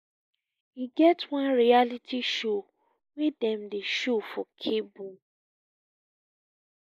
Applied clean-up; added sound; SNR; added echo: neural mask model Resemble Enhance denoiser.